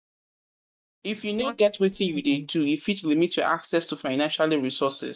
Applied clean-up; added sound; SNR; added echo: neural mask model DeepFilterNet 3.